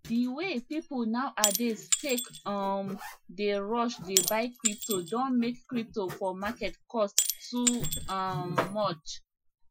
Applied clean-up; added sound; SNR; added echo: classical method Wiener filter.